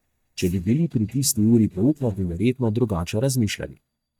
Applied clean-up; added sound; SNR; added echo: neural mask model DeepFilterNet 3.